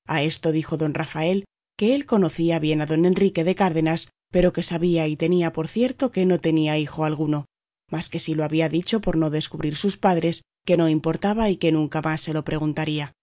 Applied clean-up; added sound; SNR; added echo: none; none; none; none.